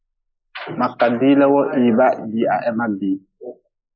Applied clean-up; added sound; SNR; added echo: neural mask model Resemble Enhance denoiser.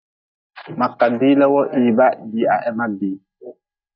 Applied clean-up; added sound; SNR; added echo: neural mask model DeepFilterNet 3.